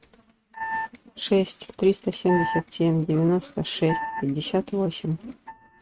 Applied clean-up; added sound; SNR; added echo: neural mask model RNNoise.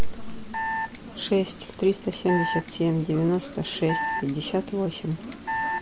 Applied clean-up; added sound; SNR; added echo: none; Alarm; 5 dB; none.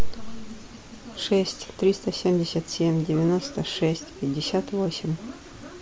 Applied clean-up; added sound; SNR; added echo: none; none; none; none.